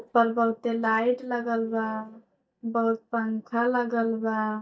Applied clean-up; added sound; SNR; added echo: neural mask model DeepFilterNet 3.